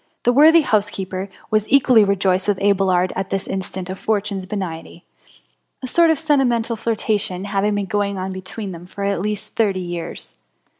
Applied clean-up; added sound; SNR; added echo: none; none; none; none.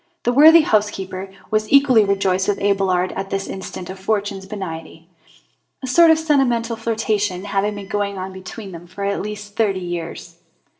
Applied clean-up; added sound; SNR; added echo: neural separator model SepFormer DNS4.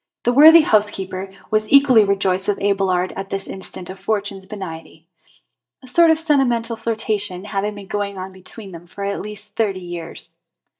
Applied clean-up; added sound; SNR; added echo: neural mask model DeepFilterNet 3.